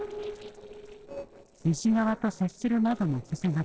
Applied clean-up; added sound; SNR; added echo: neural separator model SepFormer DNS4.